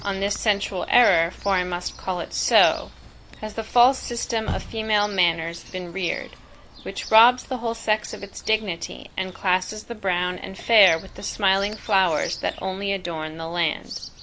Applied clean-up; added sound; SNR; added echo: none; Chirp, tweet; 16 dB; none.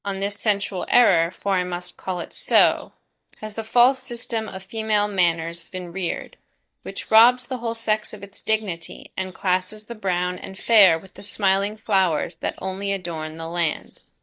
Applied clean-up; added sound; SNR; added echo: neural mask model DeepFilterNet 3.